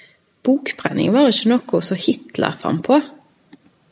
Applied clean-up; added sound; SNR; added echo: none; none; none; none.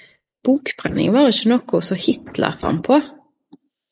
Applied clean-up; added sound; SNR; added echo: neural mask model Resemble Enhance denoiser.